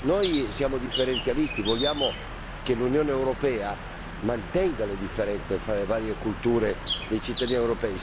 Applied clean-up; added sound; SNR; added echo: none; Bird; 7 dB; none.